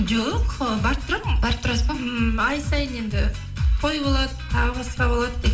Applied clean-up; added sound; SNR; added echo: none; none; none; reverberation time 1.2 s.